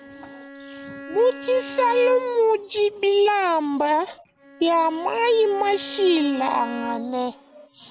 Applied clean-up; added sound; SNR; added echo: none; Bowed string instrument; 16 dB; none.